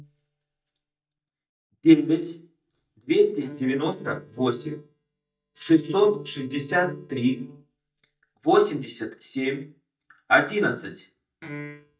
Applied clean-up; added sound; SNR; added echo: neural mask model DeepFilterNet 3.